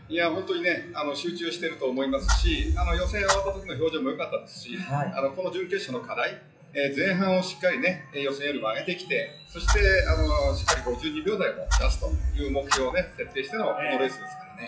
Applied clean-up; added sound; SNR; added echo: classical method WPE with log-MMSE.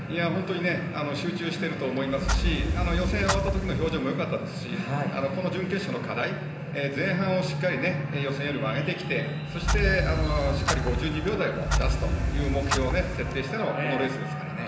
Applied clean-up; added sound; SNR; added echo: none; Clock; -1 dB; reverberation time 0.9 s.